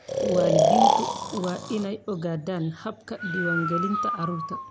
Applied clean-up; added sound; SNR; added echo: none; Breathing; -3 dB; none.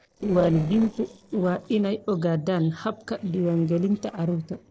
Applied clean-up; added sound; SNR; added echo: neural separator model SepFormer DNS4.